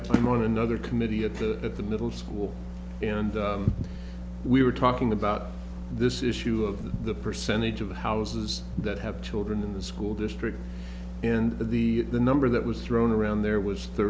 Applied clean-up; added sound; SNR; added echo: none; none; none; none.